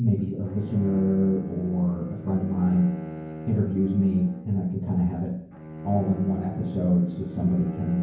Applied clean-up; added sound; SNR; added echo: none; Bowed string instrument; 13 dB; reverberation time 0.9 s.